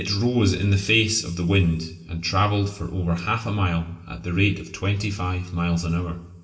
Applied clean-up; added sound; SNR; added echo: none; none; none; reverberation time 1.5 s.